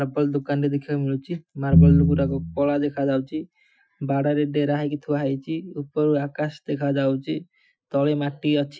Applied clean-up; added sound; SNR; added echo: classical method Wiener filter.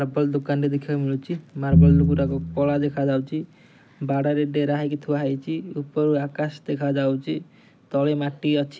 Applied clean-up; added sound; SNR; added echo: none; Piano; -3 dB; none.